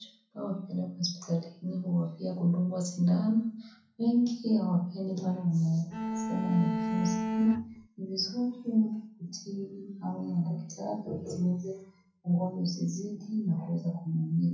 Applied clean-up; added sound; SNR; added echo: none; Bowed string instrument; 1 dB; reverberation time 0.6 s.